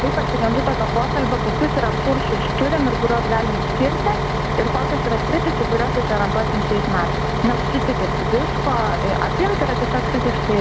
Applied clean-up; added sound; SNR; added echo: none; Bus; -2 dB; none.